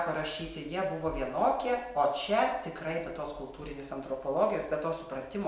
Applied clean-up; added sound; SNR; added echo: none; none; none; none.